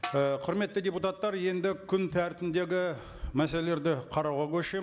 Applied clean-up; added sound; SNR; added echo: none; Snare drum; 12 dB; none.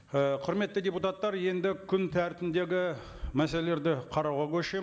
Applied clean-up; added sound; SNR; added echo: none; none; none; none.